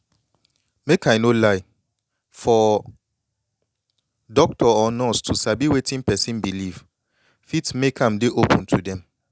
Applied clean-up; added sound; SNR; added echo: none; none; none; none.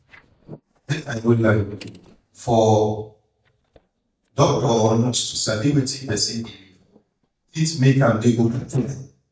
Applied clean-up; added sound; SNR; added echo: neural mask model DeepFilterNet 3.